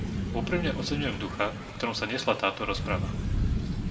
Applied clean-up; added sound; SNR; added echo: none; Thunder / Rain; 0 dB; reverberation time 1.1 s.